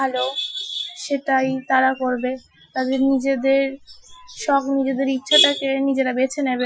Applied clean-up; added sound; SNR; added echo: classical method Wiener filter.